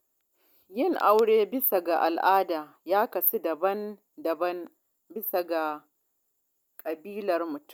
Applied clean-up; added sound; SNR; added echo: none; none; none; none.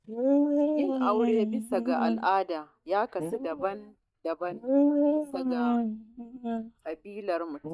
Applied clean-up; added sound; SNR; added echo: neural mask model DeepFilterNet 3.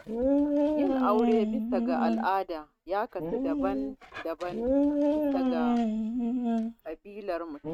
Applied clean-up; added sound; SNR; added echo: neural mask model RNNoise.